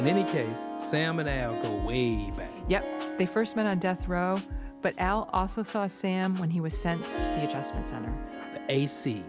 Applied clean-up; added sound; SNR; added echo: none; Harp; 8 dB; none.